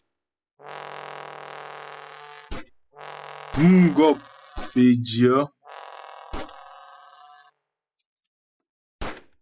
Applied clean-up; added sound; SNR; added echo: classical method spectral subtraction.